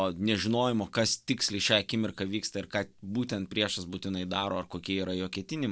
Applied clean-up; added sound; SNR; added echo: none; none; none; none.